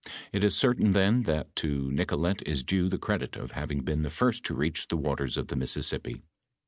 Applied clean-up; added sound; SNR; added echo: none; none; none; none.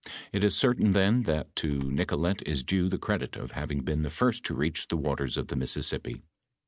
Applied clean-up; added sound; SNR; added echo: none; Bird; 12 dB; none.